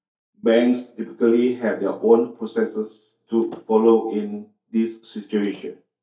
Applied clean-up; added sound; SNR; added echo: neural mask model DeepFilterNet 3.